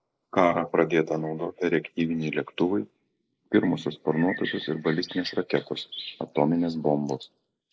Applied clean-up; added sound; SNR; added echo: neural mask model Resemble Enhance denoiser.